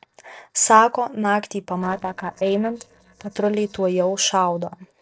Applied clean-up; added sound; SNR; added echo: neural separator model SepFormer DNS4.